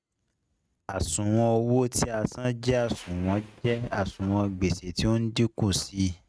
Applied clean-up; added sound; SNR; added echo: neural mask model RNNoise.